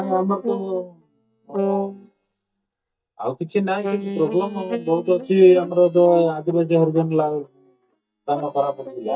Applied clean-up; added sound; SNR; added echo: neural mask model DeepFilterNet 3.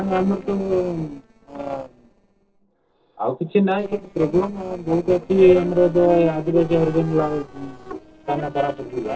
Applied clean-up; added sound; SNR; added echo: neural separator model SepFormer DNS4.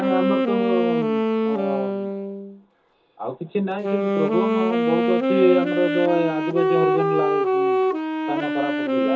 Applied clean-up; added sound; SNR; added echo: none; Wind instrument, woodwind instrument; -3 dB; reverberation time 0.2 s.